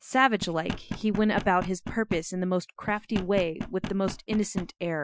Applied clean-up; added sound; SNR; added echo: classical method Wiener filter.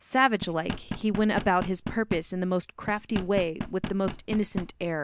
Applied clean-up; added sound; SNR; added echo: none; Knock; 9 dB; none.